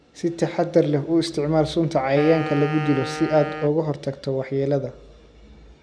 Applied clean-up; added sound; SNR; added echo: none; Wind instrument, woodwind instrument; 10 dB; none.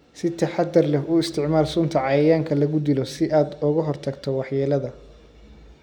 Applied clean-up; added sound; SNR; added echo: none; none; none; none.